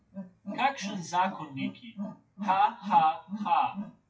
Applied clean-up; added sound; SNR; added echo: classical method WPE with log-MMSE.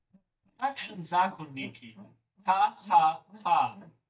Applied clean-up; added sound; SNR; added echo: neural mask model DeepFilterNet 3.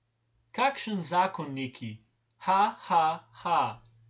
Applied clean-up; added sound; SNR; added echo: none; none; none; none.